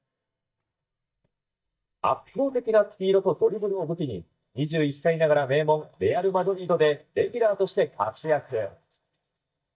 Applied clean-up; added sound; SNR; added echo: neural mask model DeepFilterNet 3.